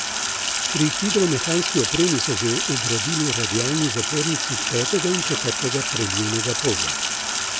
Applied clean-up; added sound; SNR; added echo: none; Sink (filling or washing); -1 dB; none.